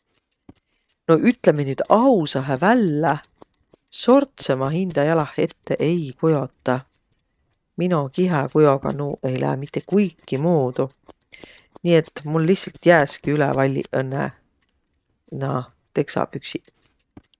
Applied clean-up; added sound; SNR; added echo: neural mask model RNNoise.